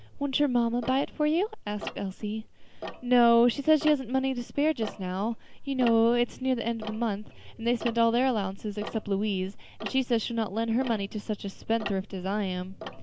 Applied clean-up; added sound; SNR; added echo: none; Tick-tock; 14 dB; none.